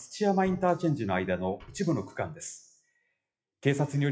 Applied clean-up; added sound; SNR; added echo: classical method WPE with log-MMSE.